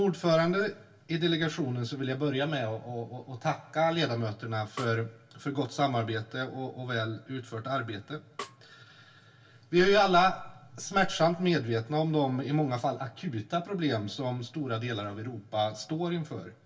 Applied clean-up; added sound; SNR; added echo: none; Snare drum; 18 dB; reverberation time 0.1 s.